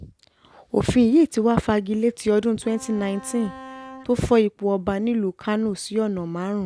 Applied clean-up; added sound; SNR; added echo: none; Bowed string instrument; 18 dB; none.